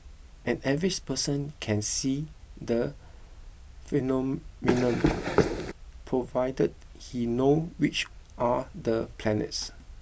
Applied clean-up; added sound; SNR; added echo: none; Run; -3 dB; none.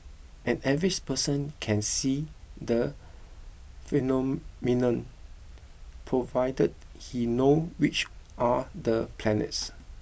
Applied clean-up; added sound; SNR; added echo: none; none; none; none.